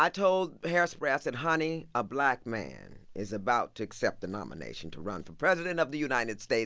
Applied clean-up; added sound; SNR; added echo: none; none; none; none.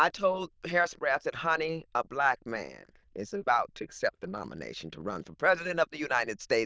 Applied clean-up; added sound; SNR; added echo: neural diffusion model UNIVERSE++.